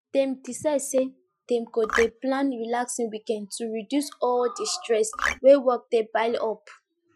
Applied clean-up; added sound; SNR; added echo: classical method Wiener filter.